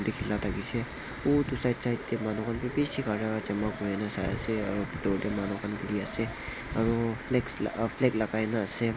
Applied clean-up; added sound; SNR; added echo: none; Alarm; 16 dB; none.